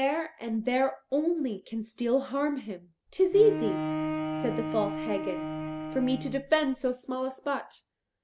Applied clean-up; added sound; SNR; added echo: none; Bowed string instrument; 5 dB; none.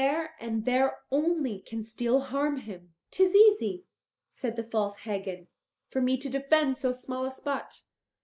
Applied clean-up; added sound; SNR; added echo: neural mask model Resemble Enhance denoiser.